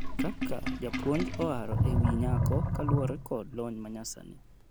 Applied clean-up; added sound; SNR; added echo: none; Sink (filling or washing); -4 dB; none.